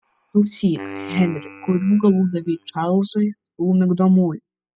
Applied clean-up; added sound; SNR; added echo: classical method spectral subtraction.